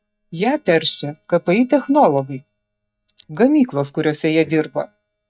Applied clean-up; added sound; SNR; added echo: neural mask model DeepFilterNet 3.